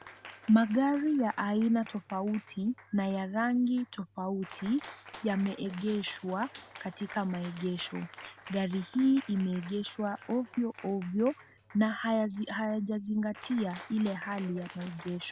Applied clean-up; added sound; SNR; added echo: none; Cheering; 19 dB; none.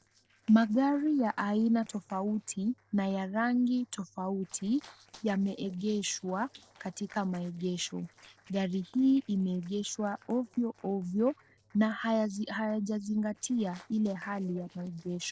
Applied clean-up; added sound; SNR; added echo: neural separator model SepFormer DNS4.